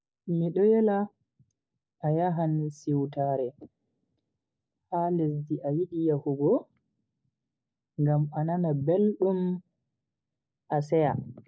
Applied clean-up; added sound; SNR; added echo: none; none; none; none.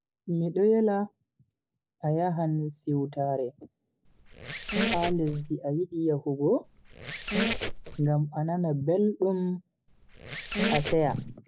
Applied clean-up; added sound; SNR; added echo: none; Squeak; 3 dB; none.